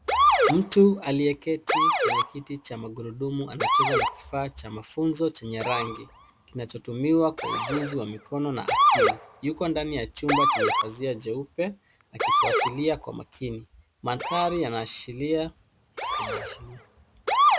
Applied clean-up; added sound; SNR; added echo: none; Motor vehicle (road) / Siren; -2 dB; none.